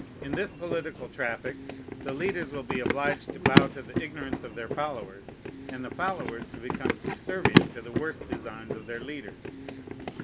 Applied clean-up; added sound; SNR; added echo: none; Run; -4 dB; none.